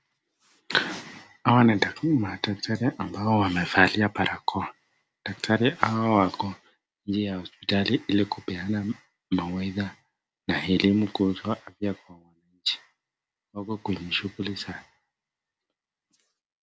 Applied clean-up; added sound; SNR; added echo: none; none; none; none.